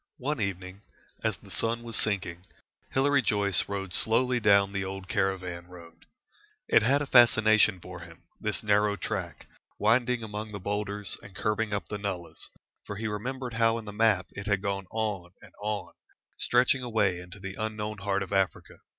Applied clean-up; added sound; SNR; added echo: none; none; none; none.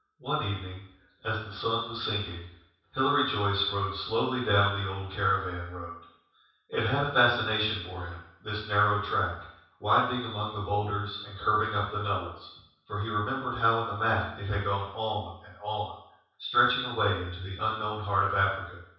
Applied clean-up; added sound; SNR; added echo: none; none; none; reverberation time 0.7 s.